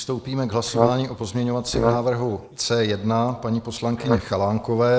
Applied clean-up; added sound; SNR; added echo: neural mask model Resemble Enhance denoiser.